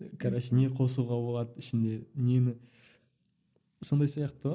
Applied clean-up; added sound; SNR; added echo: neural mask model Resemble Enhance denoiser.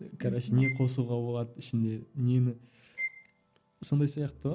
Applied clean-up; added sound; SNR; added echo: none; Bowed string instrument; 12 dB; none.